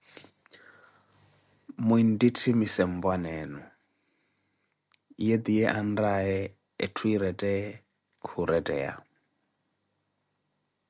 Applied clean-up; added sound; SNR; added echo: none; none; none; none.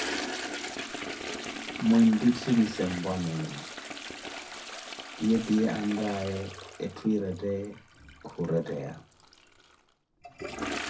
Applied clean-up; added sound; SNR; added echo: none; Toilet flush; 9 dB; reverberation time 0.3 s.